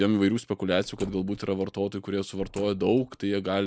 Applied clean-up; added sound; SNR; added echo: neural mask model Resemble Enhance denoiser.